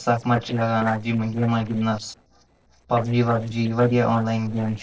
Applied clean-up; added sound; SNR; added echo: neural separator model SepFormer DNS4.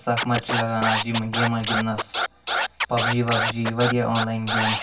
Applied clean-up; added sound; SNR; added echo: none; Scratching (performance technique); 0 dB; reverberation time 0.2 s.